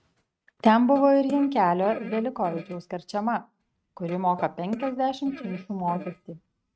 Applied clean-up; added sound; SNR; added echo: neural mask model RNNoise.